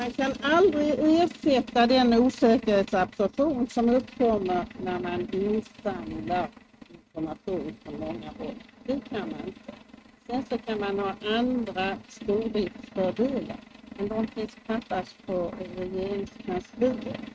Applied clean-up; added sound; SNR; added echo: neural mask model RNNoise.